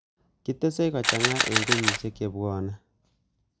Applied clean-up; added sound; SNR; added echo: none; Camera; -3 dB; none.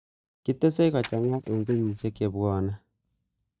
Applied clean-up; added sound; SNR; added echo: neural mask model DeepFilterNet 3.